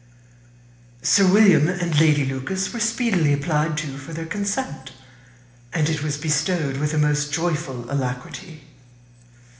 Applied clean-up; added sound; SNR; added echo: none; none; none; reverberation time 1.0 s.